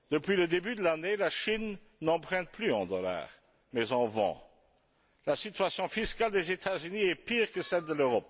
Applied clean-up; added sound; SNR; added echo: none; Telephone; 18 dB; none.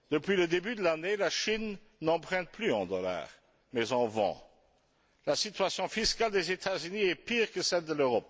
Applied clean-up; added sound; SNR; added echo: none; none; none; none.